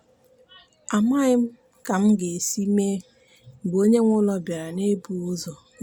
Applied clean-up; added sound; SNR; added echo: none; none; none; none.